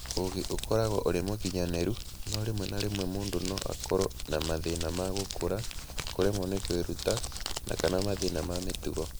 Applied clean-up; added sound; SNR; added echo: none; Crumpling, crinkling; 4 dB; none.